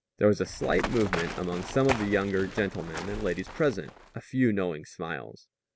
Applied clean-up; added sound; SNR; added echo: none; Run; 8 dB; none.